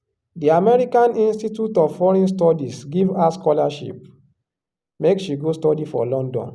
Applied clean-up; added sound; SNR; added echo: none; none; none; none.